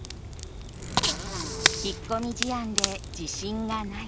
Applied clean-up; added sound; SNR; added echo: none; Bicycle + Crackle; -3 dB; none.